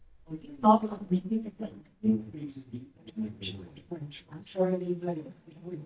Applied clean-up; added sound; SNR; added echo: neural mask model DeepFilterNet 3.